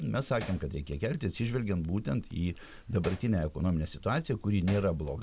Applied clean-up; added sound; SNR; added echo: none; Hammer; 14 dB; none.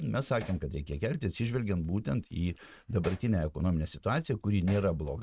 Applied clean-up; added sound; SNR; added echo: neural mask model RNNoise.